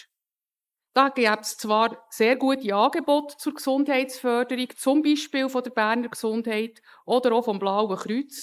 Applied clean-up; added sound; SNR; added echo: neural mask model Resemble Enhance denoiser.